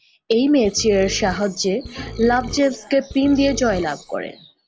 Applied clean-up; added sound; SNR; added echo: none; Burping, eructation; 14 dB; none.